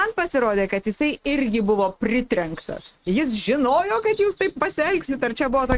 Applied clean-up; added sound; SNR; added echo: neural mask model RNNoise.